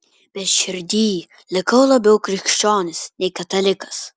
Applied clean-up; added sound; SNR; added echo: none; none; none; none.